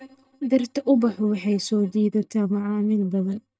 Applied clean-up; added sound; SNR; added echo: neural mask model DeepFilterNet 3.